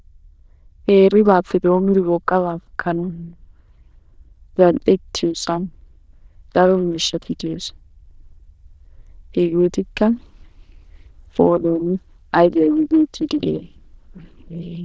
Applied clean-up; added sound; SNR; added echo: neural diffusion model UNIVERSE++.